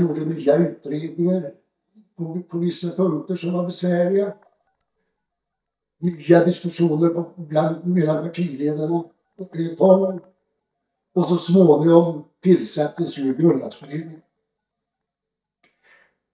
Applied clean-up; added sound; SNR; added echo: neural mask model DeepFilterNet 3.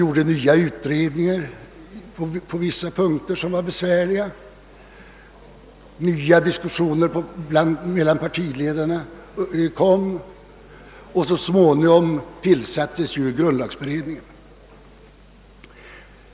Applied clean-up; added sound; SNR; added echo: none; none; none; none.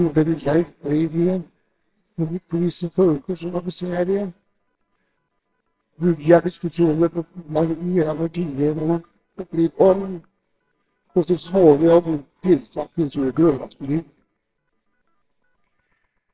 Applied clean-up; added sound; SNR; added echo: neural separator model SepFormer WHAMR!.